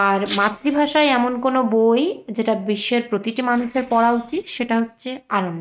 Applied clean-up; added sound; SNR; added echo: neural mask model RNNoise.